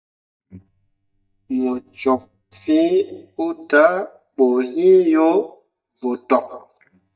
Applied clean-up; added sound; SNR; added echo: neural mask model DeepFilterNet 3.